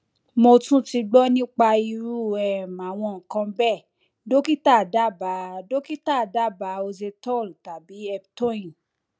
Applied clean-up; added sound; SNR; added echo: none; none; none; none.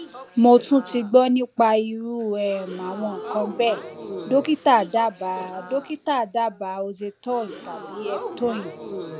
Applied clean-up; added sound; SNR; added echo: none; Crowd / Gasp; 14 dB; none.